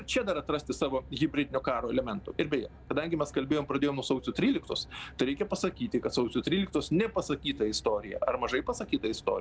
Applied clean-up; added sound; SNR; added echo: none; Aircraft; 19 dB; none.